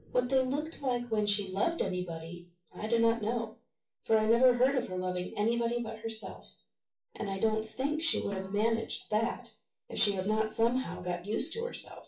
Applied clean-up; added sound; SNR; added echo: classical method WPE with log-MMSE.